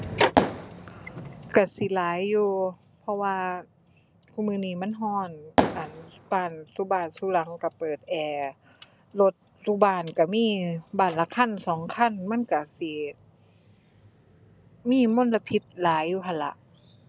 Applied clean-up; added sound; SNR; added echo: none; Fireworks; 1 dB; none.